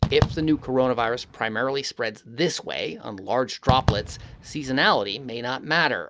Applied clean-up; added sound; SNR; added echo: none; Fireworks; 5 dB; none.